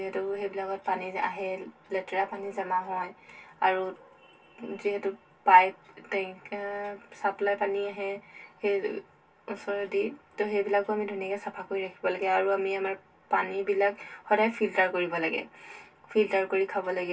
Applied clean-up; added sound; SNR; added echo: none; none; none; reverberation time 0.1 s.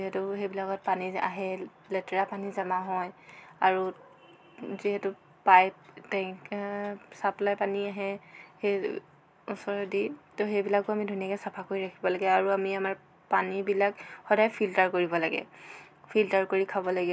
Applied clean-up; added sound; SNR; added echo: none; none; none; none.